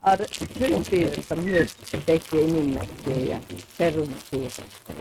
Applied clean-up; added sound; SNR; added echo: neural mask model RNNoise.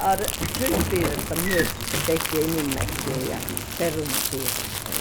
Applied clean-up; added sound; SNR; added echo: none; Sliding door / Train + Crumpling, crinkling; 0 dB; none.